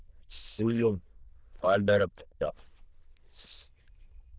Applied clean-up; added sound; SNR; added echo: neural diffusion model UNIVERSE++.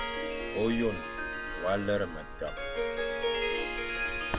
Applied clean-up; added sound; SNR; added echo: none; Harp + Bird; -3 dB; none.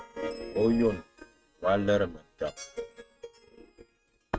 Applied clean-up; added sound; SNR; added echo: neural mask model RNNoise.